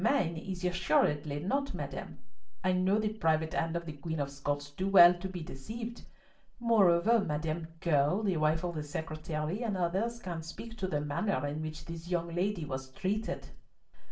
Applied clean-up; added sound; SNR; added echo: none; none; none; reverberation time 0.3 s.